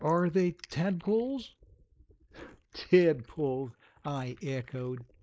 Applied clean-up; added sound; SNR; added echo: neural mask model Resemble Enhance denoiser.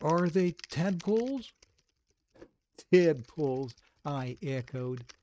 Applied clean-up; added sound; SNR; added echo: neural mask model RNNoise.